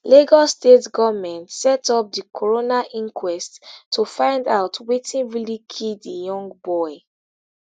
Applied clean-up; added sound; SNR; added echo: none; none; none; none.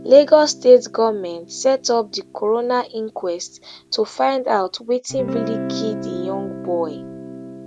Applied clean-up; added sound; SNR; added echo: none; Guitar; 13 dB; none.